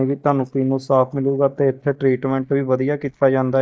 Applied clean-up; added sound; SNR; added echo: neural mask model DeepFilterNet 3.